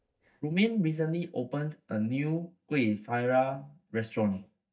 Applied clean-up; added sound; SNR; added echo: neural mask model DeepFilterNet 3.